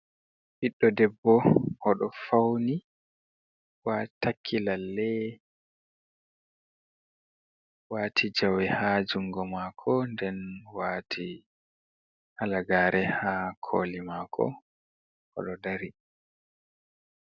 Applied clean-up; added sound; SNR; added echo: none; none; none; none.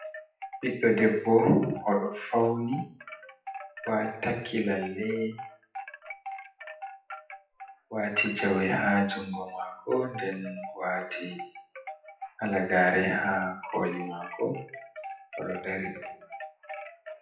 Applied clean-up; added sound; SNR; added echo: classical method WPE with log-MMSE.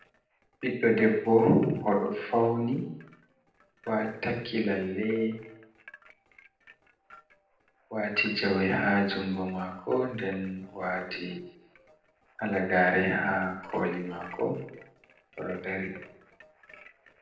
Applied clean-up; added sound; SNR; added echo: neural separator model SepFormer DNS4.